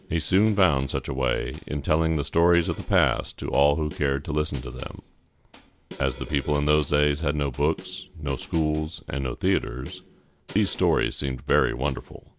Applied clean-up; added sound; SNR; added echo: none; Snare drum; 19 dB; none.